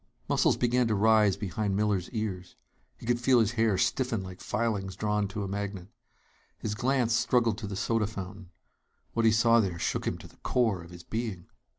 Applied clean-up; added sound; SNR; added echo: none; none; none; none.